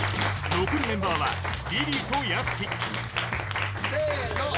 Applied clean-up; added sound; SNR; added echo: none; Cheering; 2 dB; none.